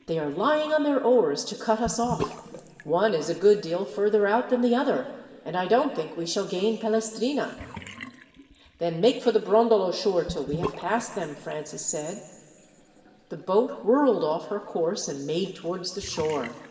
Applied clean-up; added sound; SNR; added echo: none; Bathtub (filling or washing) / Sink (filling or washing); 17 dB; reverberation time 1.8 s.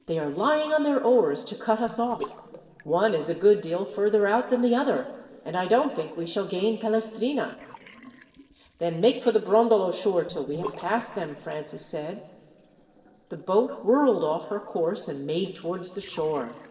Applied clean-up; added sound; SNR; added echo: neural separator model SepFormer DNS4.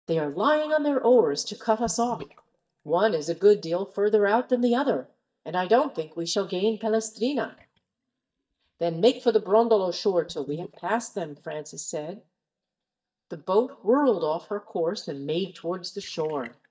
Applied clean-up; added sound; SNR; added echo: neural mask model DeepFilterNet 3.